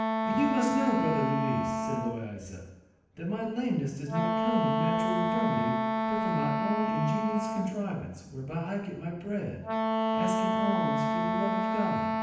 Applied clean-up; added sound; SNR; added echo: none; Wind instrument, woodwind instrument; -2 dB; reverberation time 0.9 s.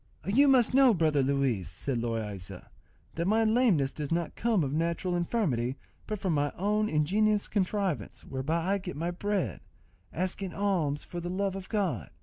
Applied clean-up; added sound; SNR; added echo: none; none; none; none.